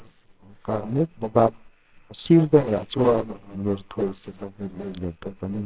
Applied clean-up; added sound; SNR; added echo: neural separator model SepFormer WHAMR!.